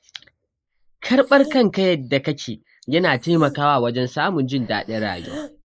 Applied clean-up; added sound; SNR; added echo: neural mask model Resemble Enhance denoiser.